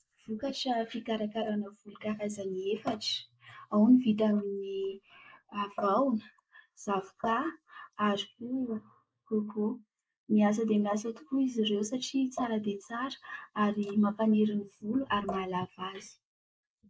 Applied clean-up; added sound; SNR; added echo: neural mask model Resemble Enhance denoiser.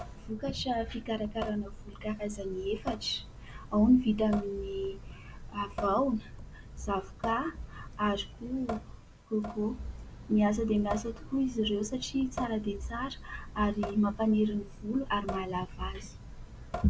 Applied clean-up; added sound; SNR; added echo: none; Drip / Sink (filling or washing) / Water tap, faucet; 12 dB; none.